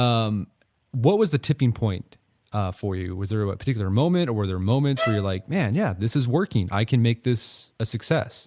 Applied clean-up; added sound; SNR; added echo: none; Bowed string instrument; 8 dB; none.